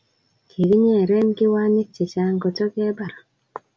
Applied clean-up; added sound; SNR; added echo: none; none; none; none.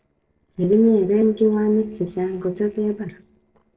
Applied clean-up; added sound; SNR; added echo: neural separator model SepFormer DNS4.